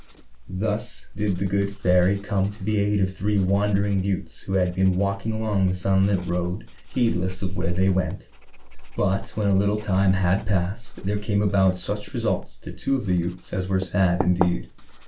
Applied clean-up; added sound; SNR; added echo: none; Writing; 18 dB; reverberation time 0.2 s.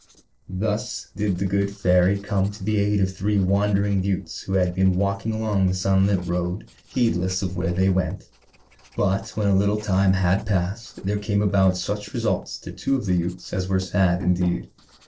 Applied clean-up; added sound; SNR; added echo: neural separator model SepFormer DNS4.